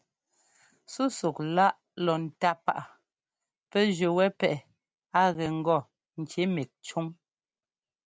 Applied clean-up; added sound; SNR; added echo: none; none; none; none.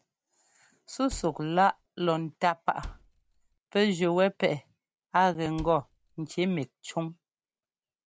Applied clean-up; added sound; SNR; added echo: none; Cupboard open or close; 16 dB; none.